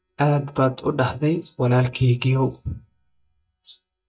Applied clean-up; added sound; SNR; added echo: neural mask model DeepFilterNet 3.